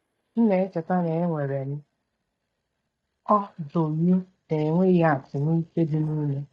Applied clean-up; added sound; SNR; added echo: neural mask model DeepFilterNet 3.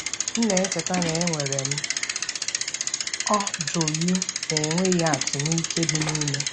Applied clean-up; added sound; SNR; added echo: none; Bicycle; 1 dB; none.